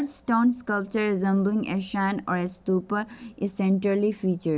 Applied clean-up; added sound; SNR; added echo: none; none; none; none.